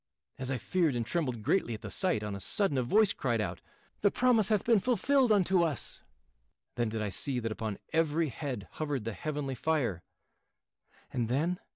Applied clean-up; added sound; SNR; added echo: none; none; none; none.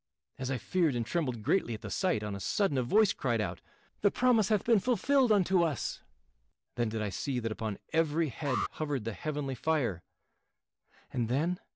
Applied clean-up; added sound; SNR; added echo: none; Alarm; 10 dB; none.